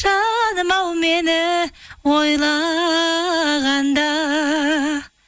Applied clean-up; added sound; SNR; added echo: none; none; none; none.